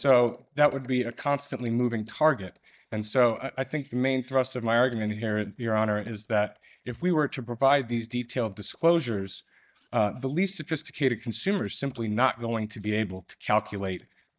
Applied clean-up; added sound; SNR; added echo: neural mask model DeepFilterNet 3.